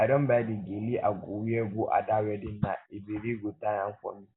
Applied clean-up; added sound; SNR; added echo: none; none; none; none.